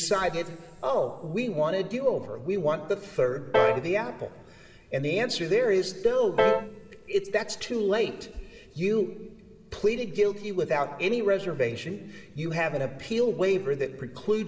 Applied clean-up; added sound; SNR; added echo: none; Piano; 3 dB; reverberation time 2.7 s.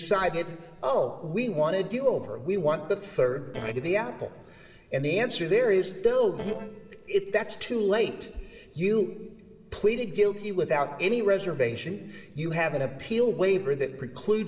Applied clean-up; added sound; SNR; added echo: neural separator model SepFormer DNS4.